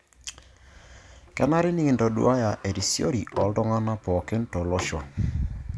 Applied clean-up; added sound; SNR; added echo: none; Sliding door; 19 dB; none.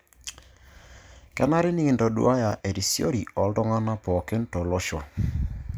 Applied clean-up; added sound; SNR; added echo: none; none; none; none.